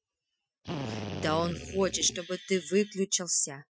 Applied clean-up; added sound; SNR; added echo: classical method Wiener filter.